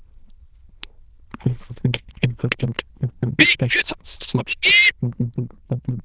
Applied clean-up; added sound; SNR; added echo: neural diffusion model UNIVERSE++.